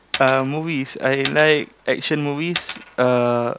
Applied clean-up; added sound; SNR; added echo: none; Coin (dropping); 14 dB; none.